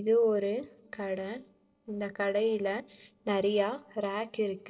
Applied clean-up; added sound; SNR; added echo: neural separator model SepFormer DNS4.